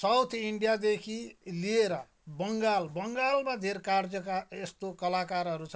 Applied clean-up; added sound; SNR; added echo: none; none; none; none.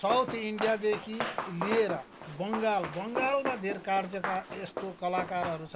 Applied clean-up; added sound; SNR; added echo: none; Run; 7 dB; none.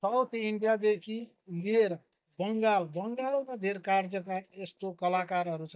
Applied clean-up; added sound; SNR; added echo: neural mask model DeepFilterNet 3.